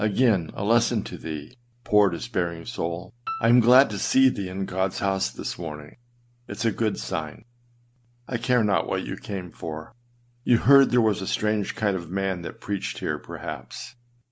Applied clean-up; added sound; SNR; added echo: none; Piano; 14 dB; none.